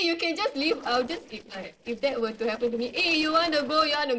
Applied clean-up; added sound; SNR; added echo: neural separator model SepFormer DNS4.